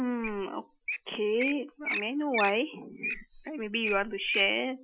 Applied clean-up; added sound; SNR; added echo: classical method Wiener filter.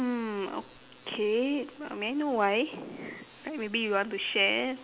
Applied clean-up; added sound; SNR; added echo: none; none; none; none.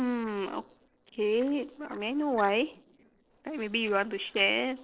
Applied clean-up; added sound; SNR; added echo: neural separator model SepFormer DNS4.